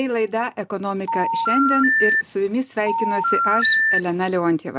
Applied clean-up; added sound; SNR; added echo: none; Telephone; -2 dB; none.